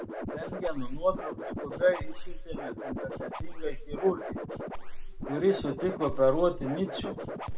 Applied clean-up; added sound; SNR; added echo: none; Scratching (performance technique); 3 dB; reverberation time 0.7 s.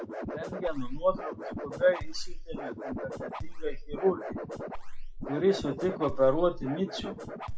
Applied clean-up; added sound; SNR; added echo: classical method WPE with log-MMSE.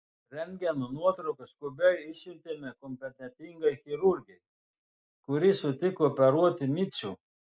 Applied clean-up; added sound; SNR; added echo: none; none; none; none.